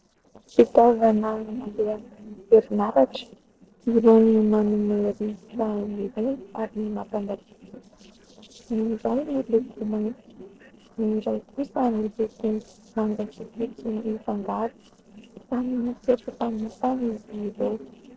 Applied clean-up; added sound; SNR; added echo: neural separator model SepFormer DNS4.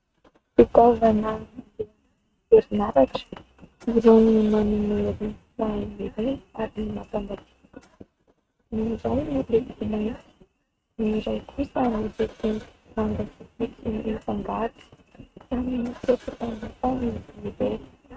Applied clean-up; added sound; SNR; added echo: neural mask model RNNoise.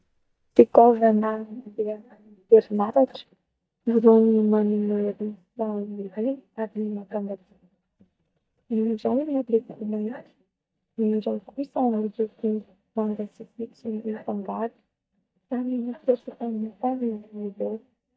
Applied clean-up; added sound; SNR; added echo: neural mask model DeepFilterNet 3.